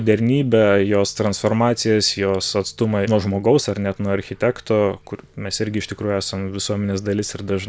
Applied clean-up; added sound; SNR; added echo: none; none; none; none.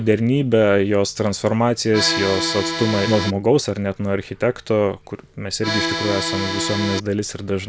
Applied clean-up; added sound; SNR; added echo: none; Accordion; 4 dB; none.